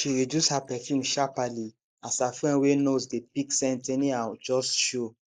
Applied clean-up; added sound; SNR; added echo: neural mask model Resemble Enhance denoiser.